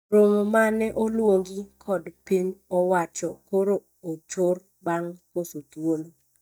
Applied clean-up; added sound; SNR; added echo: neural mask model DeepFilterNet 3.